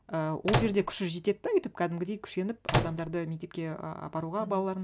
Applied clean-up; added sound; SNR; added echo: none; Microwave oven; -1 dB; none.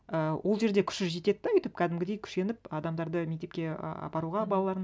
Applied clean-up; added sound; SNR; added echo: none; none; none; none.